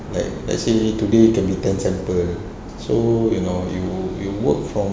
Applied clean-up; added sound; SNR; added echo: none; none; none; none.